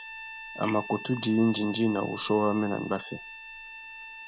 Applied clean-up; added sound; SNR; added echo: none; Bowed string instrument; 13 dB; none.